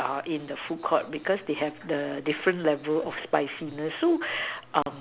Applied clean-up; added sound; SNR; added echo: none; none; none; none.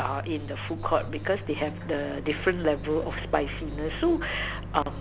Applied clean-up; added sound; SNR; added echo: none; Microwave oven; 7 dB; none.